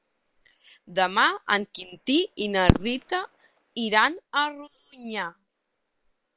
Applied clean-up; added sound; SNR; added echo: neural separator model SepFormer WHAM!.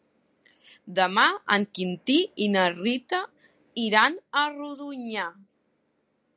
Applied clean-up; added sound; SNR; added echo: none; none; none; none.